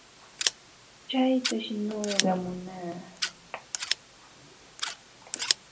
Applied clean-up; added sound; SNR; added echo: none; Scissors; 2 dB; reverberation time 0.2 s.